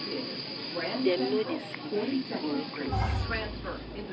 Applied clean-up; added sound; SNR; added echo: none; Bowed string instrument + Subway, metro, underground; -4 dB; none.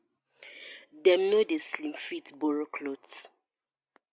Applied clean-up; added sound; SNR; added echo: none; none; none; none.